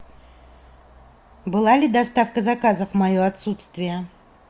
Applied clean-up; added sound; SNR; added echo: none; none; none; none.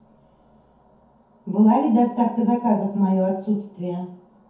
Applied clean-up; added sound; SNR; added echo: none; none; none; reverberation time 0.6 s.